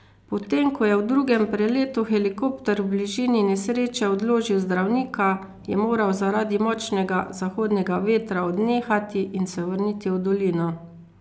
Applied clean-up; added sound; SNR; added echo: none; none; none; none.